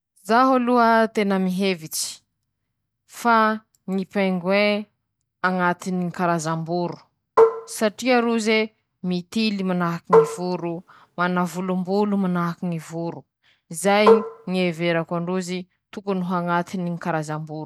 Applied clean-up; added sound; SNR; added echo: none; Marimba, xylophone; -2 dB; none.